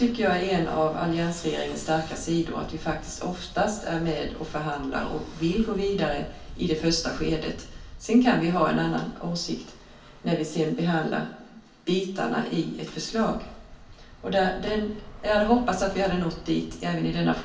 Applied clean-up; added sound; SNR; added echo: none; Traffic noise, roadway noise / Bus; 15 dB; reverberation time 0.4 s.